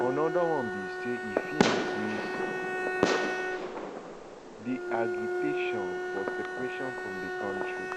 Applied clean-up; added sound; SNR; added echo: none; Bowed string instrument + Fireworks; -4 dB; none.